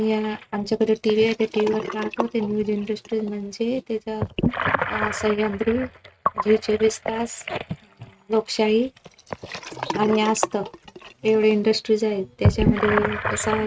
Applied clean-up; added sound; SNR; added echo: neural mask model RNNoise.